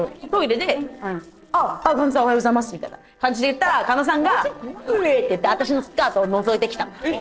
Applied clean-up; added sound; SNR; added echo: neural separator model SepFormer DNS4.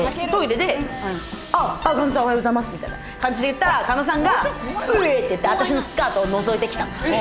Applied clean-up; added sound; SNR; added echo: none; Fire; 19 dB; none.